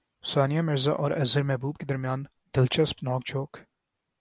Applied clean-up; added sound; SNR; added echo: none; none; none; none.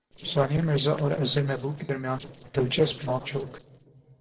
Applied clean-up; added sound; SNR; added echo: neural separator model SepFormer DNS4.